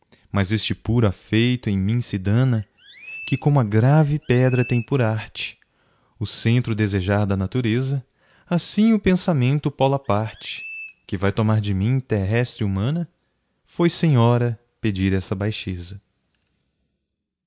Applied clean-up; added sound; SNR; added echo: none; Chirp, tweet; 19 dB; none.